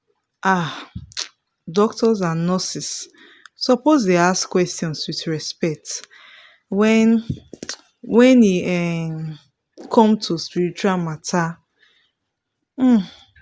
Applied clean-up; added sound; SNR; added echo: none; none; none; none.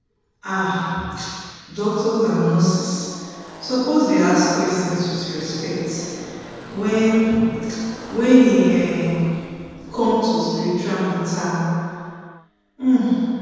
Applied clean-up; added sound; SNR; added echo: none; Car passing by / Race car, auto racing; 20 dB; reverberation time 2.1 s.